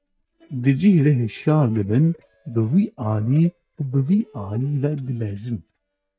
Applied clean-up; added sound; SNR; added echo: neural mask model DeepFilterNet 3.